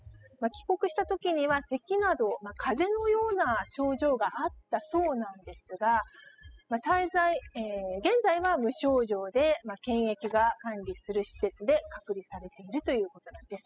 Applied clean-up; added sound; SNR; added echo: classical method spectral subtraction.